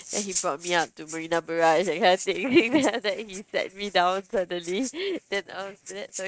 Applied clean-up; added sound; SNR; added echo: neural mask model RNNoise.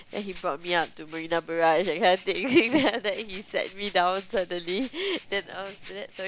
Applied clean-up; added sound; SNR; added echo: none; Rattle (instrument); 5 dB; none.